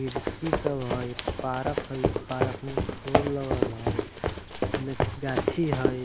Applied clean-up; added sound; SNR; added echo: none; Run; -4 dB; none.